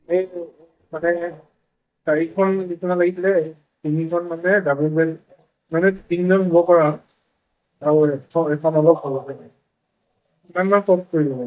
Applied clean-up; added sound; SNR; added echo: neural mask model DeepFilterNet 3.